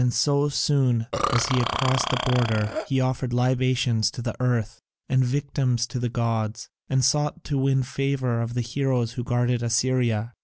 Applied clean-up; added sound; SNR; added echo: none; Burping, eructation; 4 dB; none.